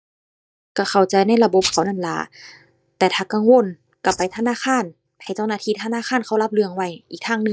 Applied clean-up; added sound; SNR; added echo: neural mask model DeepFilterNet 3.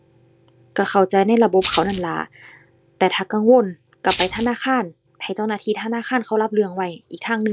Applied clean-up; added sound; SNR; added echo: none; Rattle (instrument); 3 dB; none.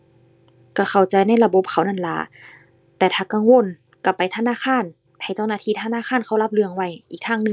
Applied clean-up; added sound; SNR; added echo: none; none; none; none.